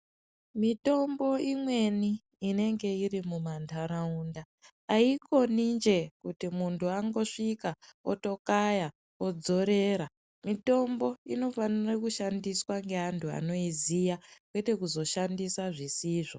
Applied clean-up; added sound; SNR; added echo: none; none; none; none.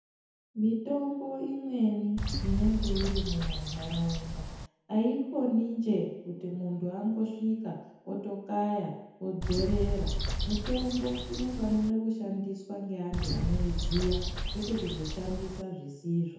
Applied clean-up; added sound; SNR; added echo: none; Bird; 0 dB; reverberation time 1.0 s.